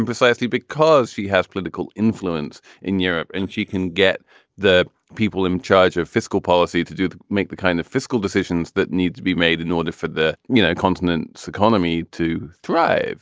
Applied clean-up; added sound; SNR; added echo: neural separator model SepFormer DNS4.